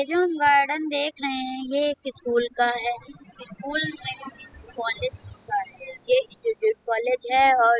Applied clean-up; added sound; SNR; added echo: classical method spectral subtraction.